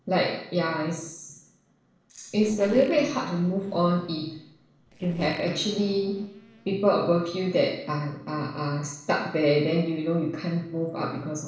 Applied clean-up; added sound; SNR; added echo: neural separator model SepFormer DNS4.